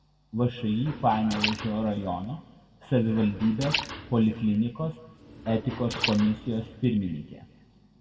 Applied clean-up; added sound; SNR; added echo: none; Liquid; 9 dB; reverberation time 1.6 s.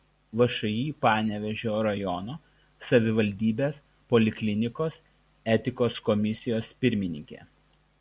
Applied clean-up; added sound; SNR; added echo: none; none; none; none.